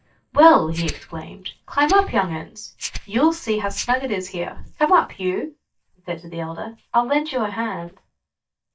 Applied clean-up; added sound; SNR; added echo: neural mask model DeepFilterNet 3.